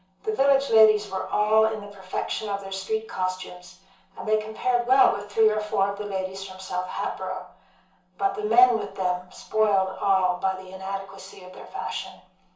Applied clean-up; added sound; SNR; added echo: none; none; none; reverberation time 0.7 s.